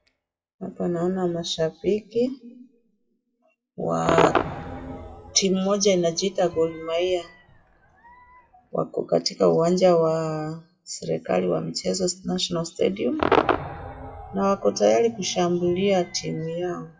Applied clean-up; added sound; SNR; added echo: classical method WPE with log-MMSE.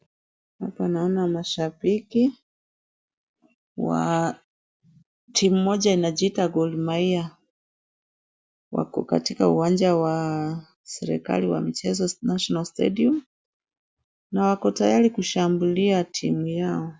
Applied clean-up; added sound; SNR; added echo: none; none; none; none.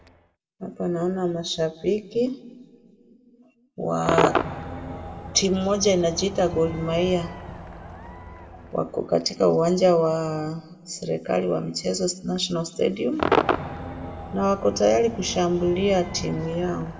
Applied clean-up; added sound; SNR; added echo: none; Crowd / Cheering / Fireworks; 7 dB; reverberation time 1.1 s.